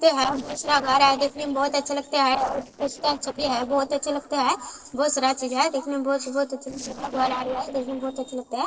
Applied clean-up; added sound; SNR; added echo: neural separator model SepFormer DNS4.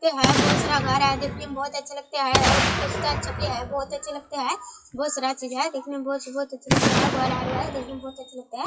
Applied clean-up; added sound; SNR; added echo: classical method WPE with log-MMSE.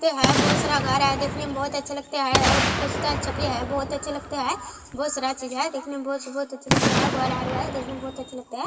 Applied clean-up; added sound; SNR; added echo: none; Boom; 0 dB; reverberation time 1.9 s.